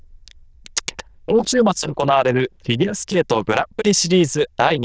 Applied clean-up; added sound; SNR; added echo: neural diffusion model UNIVERSE++.